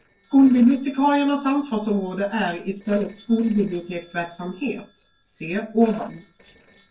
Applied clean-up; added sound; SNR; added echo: neural separator model SepFormer DNS4.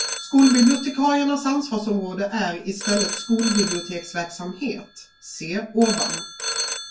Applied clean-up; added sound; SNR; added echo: none; Telephone; 5 dB; reverberation time 0.2 s.